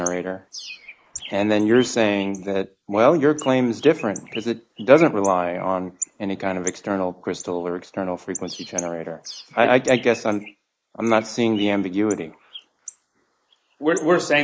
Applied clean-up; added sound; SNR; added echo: neural mask model Resemble Enhance denoiser.